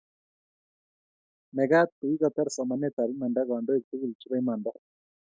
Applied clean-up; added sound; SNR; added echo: none; none; none; none.